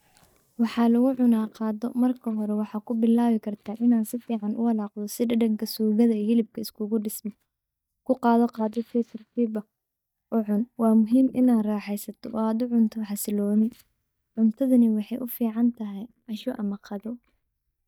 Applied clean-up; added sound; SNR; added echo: neural mask model DeepFilterNet 3.